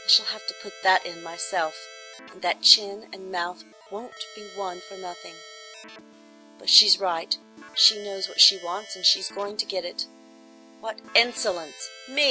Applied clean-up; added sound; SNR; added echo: none; Keyboard (musical); 19 dB; none.